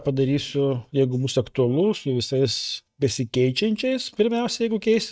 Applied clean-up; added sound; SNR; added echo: neural mask model DeepFilterNet 3.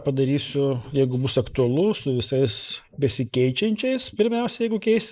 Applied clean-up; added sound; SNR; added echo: neural mask model Resemble Enhance denoiser.